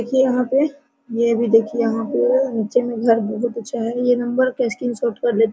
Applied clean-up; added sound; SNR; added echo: none; none; none; none.